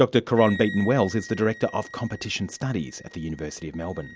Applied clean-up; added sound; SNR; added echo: none; Wind instrument, woodwind instrument; 17 dB; none.